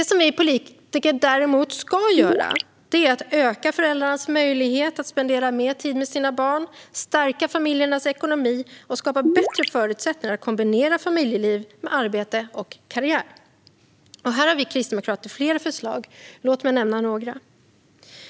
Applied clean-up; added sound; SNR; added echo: none; Gurgling; -1 dB; none.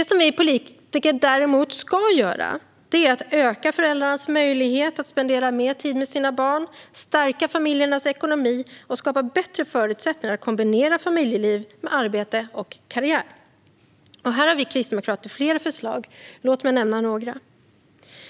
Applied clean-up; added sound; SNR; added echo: none; none; none; none.